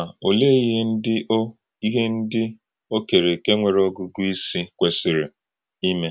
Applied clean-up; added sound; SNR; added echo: none; none; none; none.